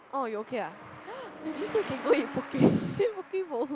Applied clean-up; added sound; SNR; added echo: none; Truck; 13 dB; none.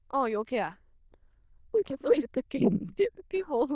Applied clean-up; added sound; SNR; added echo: neural diffusion model UNIVERSE++.